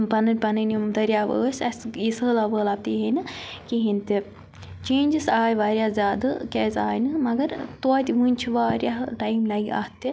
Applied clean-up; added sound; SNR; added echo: none; none; none; none.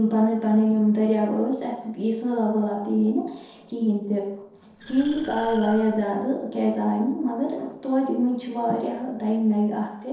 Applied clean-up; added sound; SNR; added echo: neural separator model SepFormer DNS4.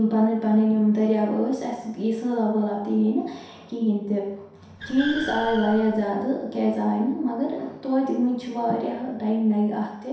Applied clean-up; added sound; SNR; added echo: none; Car; 12 dB; reverberation time 0.7 s.